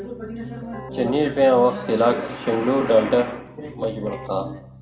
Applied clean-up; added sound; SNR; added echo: none; Keyboard (musical); 18 dB; reverberation time 0.6 s.